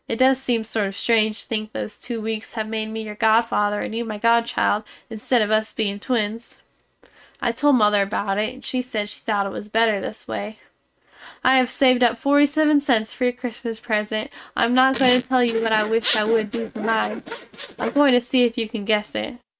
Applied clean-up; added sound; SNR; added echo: neural mask model RNNoise.